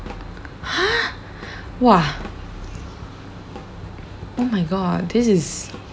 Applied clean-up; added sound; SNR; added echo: none; Drum kit; 19 dB; none.